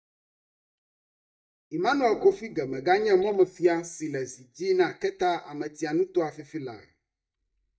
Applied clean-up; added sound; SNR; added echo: neural mask model DeepFilterNet 3.